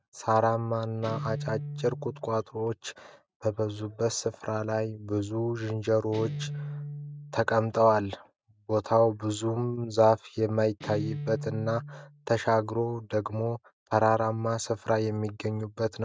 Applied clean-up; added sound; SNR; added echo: neural mask model RNNoise.